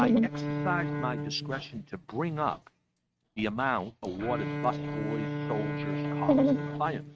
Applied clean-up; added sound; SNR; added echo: neural mask model RNNoise.